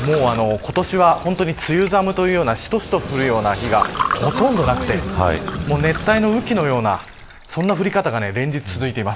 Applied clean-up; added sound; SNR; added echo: none; Fill (with liquid) / Water; 13 dB; none.